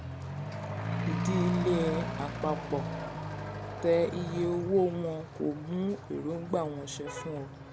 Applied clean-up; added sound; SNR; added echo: none; Accelerating, revving, vroom / Truck; 4 dB; none.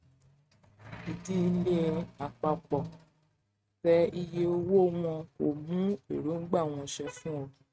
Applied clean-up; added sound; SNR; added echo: neural mask model RNNoise.